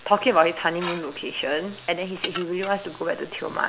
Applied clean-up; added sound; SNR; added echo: none; Dishes, pots, and pans / Glass; 13 dB; none.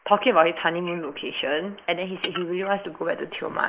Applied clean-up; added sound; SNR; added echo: neural mask model Resemble Enhance denoiser.